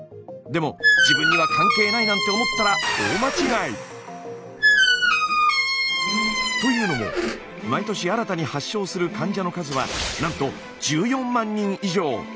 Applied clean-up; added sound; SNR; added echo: none; Squeak; -5 dB; none.